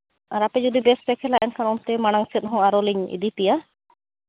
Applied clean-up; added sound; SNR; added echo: none; none; none; none.